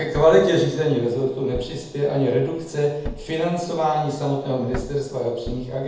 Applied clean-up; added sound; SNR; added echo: none; Thump, thud; 15 dB; reverberation time 0.8 s.